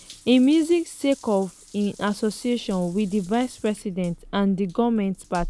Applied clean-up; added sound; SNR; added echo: none; Drip / Trickle, dribble / Bathtub (filling or washing) / Water tap, faucet; 19 dB; none.